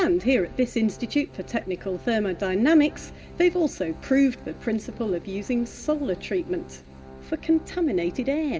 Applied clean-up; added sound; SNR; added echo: none; Organ; 20 dB; reverberation time 2.0 s.